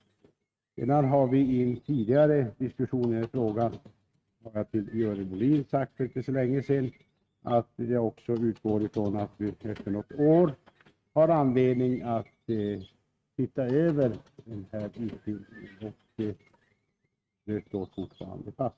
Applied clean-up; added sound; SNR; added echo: neural mask model RNNoise.